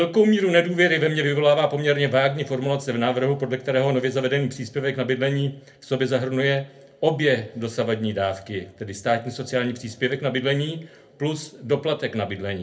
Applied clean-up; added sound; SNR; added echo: none; none; none; reverberation time 0.3 s.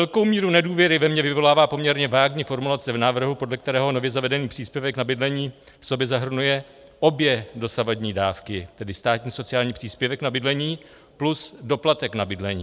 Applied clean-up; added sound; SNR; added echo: none; none; none; none.